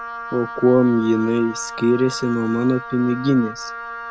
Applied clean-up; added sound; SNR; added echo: none; Wind instrument, woodwind instrument; 12 dB; none.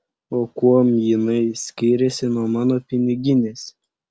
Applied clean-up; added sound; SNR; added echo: none; none; none; none.